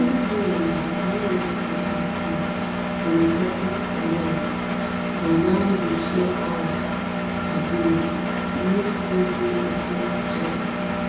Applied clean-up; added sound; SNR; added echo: none; Engine; -1 dB; reverberation time 0.8 s.